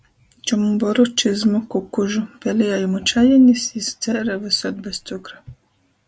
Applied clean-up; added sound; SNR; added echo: none; none; none; none.